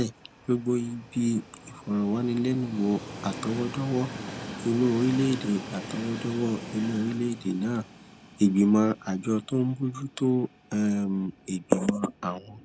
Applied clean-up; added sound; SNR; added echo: none; Train; 14 dB; none.